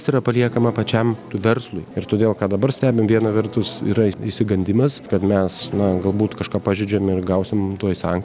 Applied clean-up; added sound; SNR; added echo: none; Acoustic guitar / Strum; 19 dB; none.